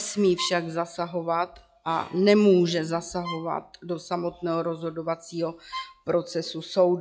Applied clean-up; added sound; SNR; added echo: classical method log-MMSE.